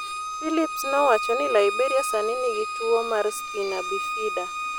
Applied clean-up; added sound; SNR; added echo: none; Bowed string instrument; 4 dB; none.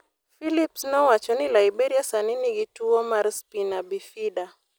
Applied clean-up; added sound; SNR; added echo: none; none; none; none.